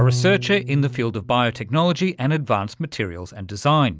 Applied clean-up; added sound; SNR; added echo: none; Bowed string instrument; 9 dB; none.